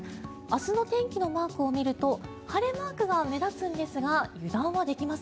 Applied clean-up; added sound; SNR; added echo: none; none; none; none.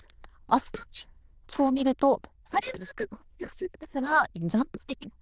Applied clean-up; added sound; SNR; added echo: neural diffusion model UNIVERSE++.